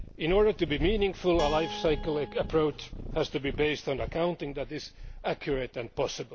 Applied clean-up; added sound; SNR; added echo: none; Guitar + Purr; 9 dB; none.